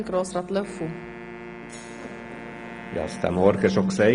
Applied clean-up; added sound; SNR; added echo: none; Wind instrument, woodwind instrument + Bowed string instrument; 15 dB; none.